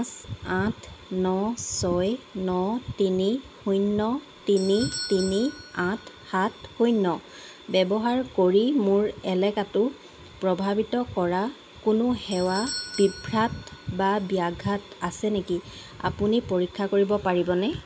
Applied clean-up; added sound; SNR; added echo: none; Doorbell; 18 dB; none.